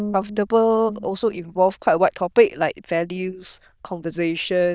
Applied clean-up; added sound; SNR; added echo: neural diffusion model UNIVERSE++.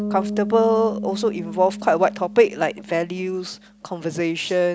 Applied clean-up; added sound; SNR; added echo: none; Bass guitar; 10 dB; none.